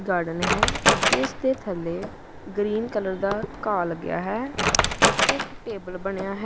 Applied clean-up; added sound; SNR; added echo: none; Wood; -2 dB; none.